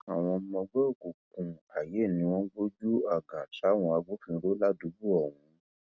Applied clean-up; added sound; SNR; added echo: none; none; none; none.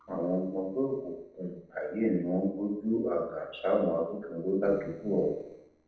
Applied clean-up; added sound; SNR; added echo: neural separator model SepFormer DNS4.